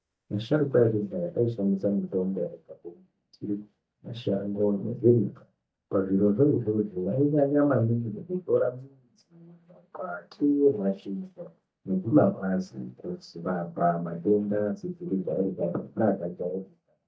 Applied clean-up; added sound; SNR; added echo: neural mask model DeepFilterNet 3.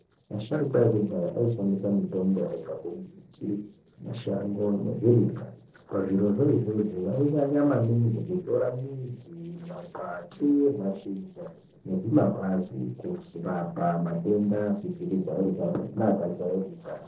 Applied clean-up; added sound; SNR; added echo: neural separator model SepFormer DNS4.